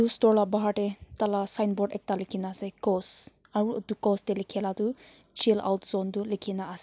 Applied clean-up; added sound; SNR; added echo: none; none; none; none.